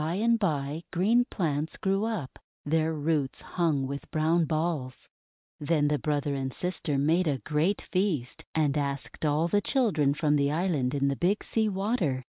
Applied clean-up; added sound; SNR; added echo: none; none; none; none.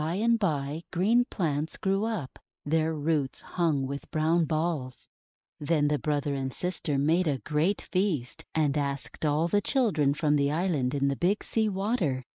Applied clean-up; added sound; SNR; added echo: neural mask model Resemble Enhance denoiser.